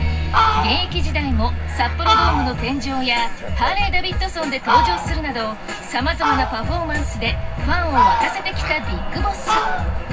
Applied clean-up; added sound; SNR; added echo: none; Fowl; 1 dB; reverberation time 0.4 s.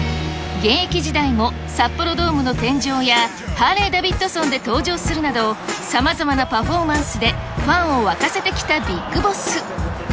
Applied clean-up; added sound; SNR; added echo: none; none; none; none.